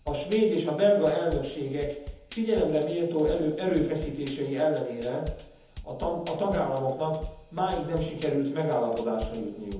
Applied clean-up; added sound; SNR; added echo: none; Drum kit; 15 dB; reverberation time 1.3 s.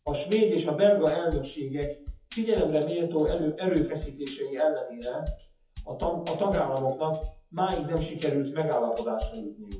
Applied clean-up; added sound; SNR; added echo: classical method WPE with log-MMSE.